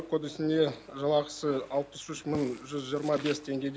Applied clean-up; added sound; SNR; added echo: none; Walk, footsteps; 17 dB; none.